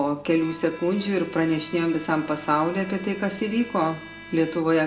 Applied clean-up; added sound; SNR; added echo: none; Bowed string instrument; 18 dB; reverberation time 0.8 s.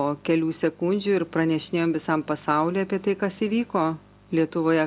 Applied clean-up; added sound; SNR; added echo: none; none; none; none.